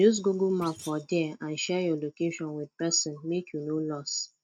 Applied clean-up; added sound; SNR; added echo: neural mask model RNNoise.